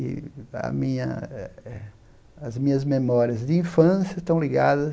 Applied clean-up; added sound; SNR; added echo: none; none; none; none.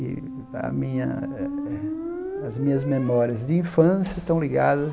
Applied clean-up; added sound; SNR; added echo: none; Squeak; 9 dB; none.